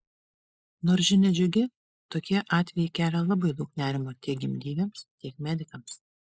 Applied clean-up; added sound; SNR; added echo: neural mask model Resemble Enhance denoiser.